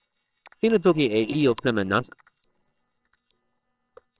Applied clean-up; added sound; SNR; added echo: neural separator model SepFormer WHAMR!.